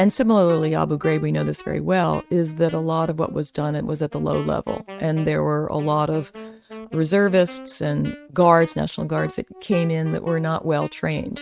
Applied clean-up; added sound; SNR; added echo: neural mask model RNNoise.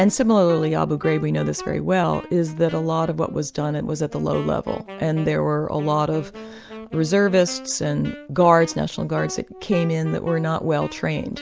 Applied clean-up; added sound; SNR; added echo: none; Wind instrument, woodwind instrument; 17 dB; none.